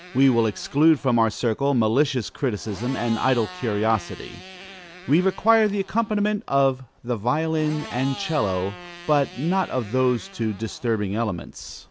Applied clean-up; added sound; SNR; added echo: none; Motorcycle; 19 dB; none.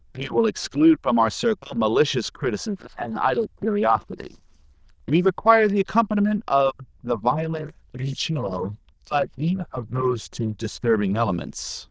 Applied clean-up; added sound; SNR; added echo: neural diffusion model UNIVERSE++.